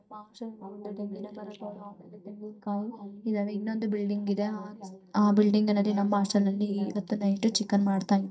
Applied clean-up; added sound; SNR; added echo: neural mask model DeepFilterNet 3.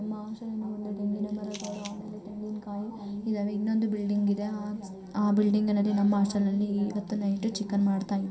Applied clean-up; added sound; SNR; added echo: none; Camera; 19 dB; reverberation time 0.3 s.